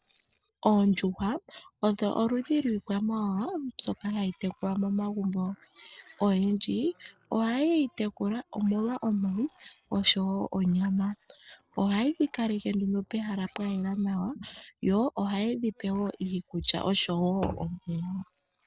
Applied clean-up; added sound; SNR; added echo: neural separator model SepFormer DNS4.